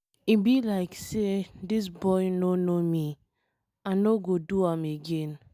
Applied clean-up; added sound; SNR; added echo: none; none; none; none.